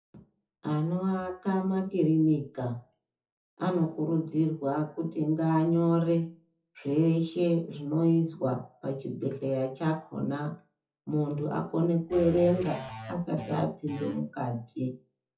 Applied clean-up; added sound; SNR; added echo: classical method WPE with log-MMSE.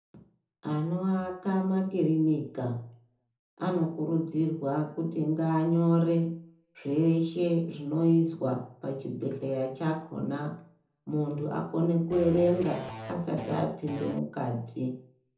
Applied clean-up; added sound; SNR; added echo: none; Electric guitar / Bass guitar; 11 dB; reverberation time 0.5 s.